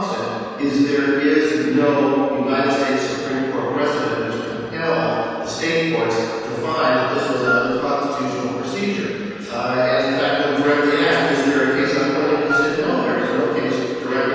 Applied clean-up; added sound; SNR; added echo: none; Wind instrument, woodwind instrument; 4 dB; reverberation time 2.1 s.